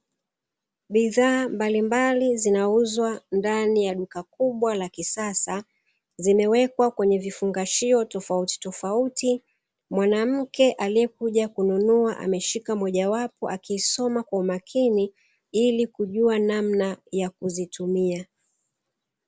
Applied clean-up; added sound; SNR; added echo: none; none; none; none.